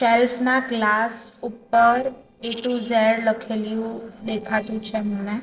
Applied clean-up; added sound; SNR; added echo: neural separator model SepFormer DNS4.